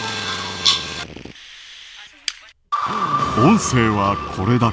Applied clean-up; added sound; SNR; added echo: none; Drill; 15 dB; none.